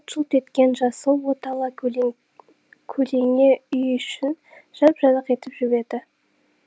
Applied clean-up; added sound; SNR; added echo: none; none; none; none.